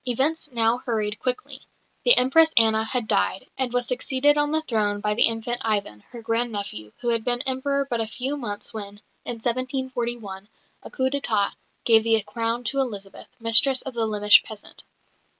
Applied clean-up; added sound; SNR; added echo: none; none; none; none.